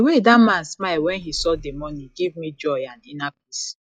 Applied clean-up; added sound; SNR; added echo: classical method log-MMSE.